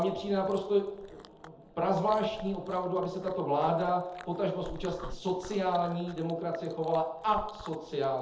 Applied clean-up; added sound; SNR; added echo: none; Chewing, mastication; 18 dB; reverberation time 0.7 s.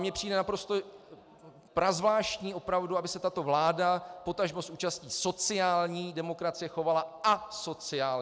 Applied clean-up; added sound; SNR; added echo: none; none; none; none.